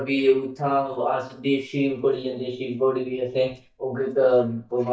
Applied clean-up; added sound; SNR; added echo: neural mask model DeepFilterNet 3.